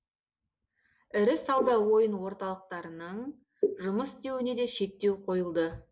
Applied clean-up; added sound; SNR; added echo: neural mask model Resemble Enhance denoiser.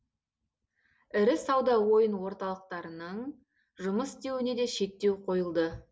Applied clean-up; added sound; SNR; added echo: none; none; none; none.